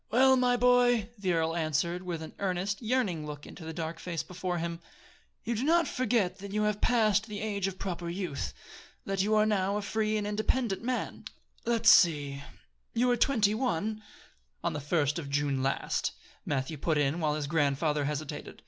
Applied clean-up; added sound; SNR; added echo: none; none; none; none.